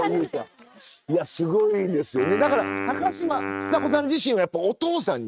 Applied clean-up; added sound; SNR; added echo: neural mask model RNNoise.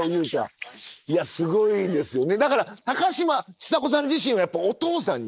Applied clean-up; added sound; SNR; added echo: neural mask model Resemble Enhance denoiser.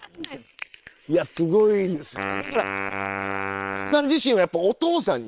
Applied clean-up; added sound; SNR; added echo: neural separator model SepFormer WHAM!.